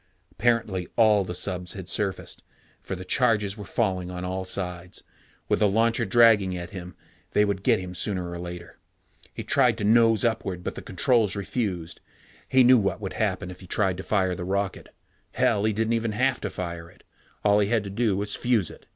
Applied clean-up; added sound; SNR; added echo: none; none; none; none.